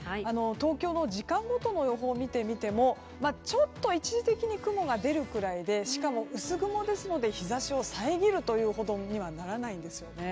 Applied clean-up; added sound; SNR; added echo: none; none; none; none.